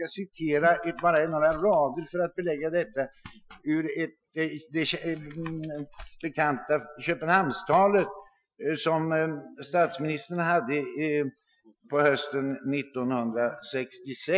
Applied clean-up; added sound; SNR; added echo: classical method Wiener filter.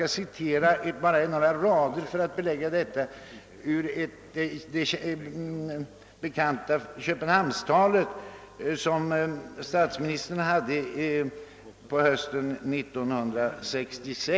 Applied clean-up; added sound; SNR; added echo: none; none; none; none.